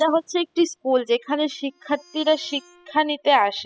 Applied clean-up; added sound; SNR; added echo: classical method spectral subtraction.